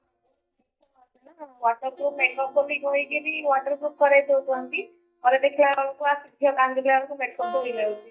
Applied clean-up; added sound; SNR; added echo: neural mask model DeepFilterNet 3.